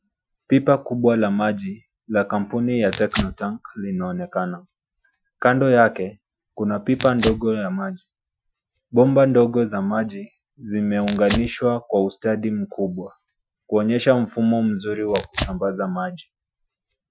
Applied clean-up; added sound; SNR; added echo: classical method Wiener filter.